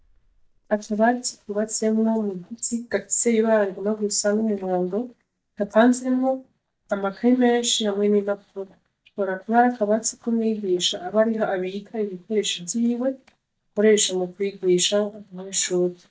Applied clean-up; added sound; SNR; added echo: neural mask model DeepFilterNet 3.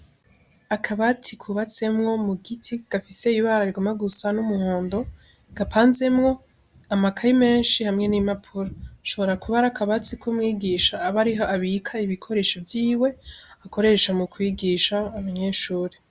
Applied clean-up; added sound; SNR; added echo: none; none; none; none.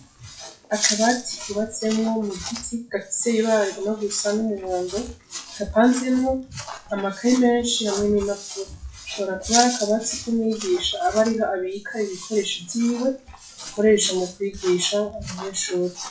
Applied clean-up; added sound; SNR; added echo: classical method WPE with log-MMSE.